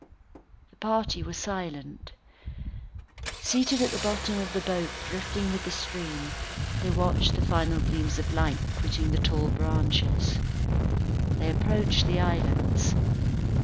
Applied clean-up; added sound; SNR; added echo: none; Engine starting; -4 dB; none.